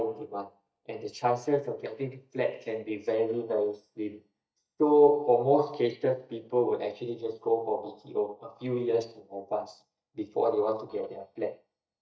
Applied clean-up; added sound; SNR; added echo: neural mask model DeepFilterNet 3.